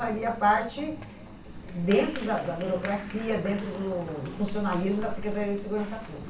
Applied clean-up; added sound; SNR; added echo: none; Applause; 13 dB; reverberation time 0.3 s.